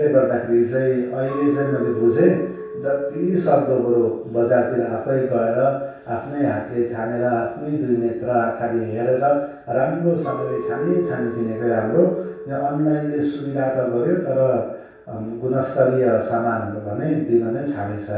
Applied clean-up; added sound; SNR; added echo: none; Chink, clink; 14 dB; reverberation time 0.7 s.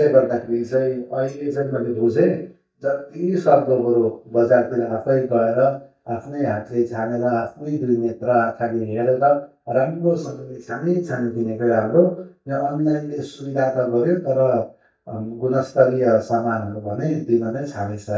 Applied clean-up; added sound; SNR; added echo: neural mask model DeepFilterNet 3.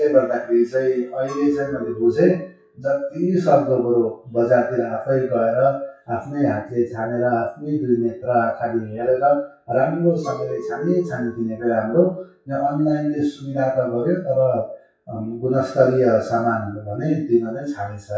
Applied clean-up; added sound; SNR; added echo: classical method WPE with log-MMSE.